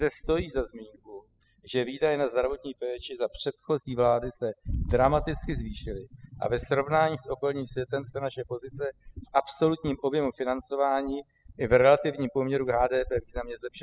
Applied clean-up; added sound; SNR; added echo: classical method spectral subtraction.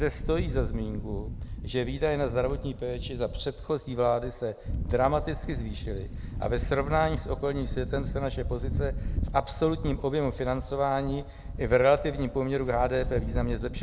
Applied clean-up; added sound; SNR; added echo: none; Wind / Bird; 4 dB; none.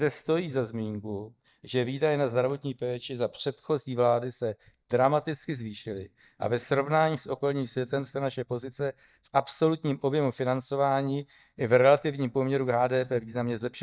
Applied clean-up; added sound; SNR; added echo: neural mask model DeepFilterNet 3.